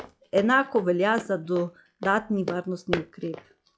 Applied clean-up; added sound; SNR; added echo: classical method log-MMSE.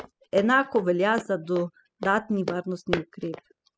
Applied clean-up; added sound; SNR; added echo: classical method spectral subtraction.